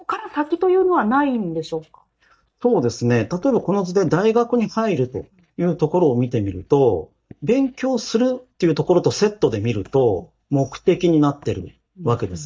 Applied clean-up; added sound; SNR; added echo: neural mask model DeepFilterNet 3.